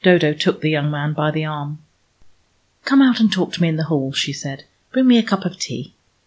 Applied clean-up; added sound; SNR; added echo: none; none; none; none.